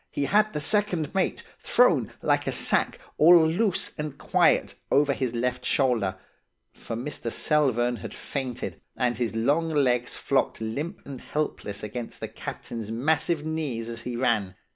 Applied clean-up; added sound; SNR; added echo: none; none; none; none.